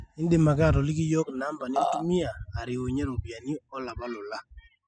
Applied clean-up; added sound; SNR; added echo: classical method spectral subtraction.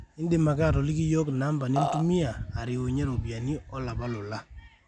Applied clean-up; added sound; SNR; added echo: none; Burping, eructation; 1 dB; none.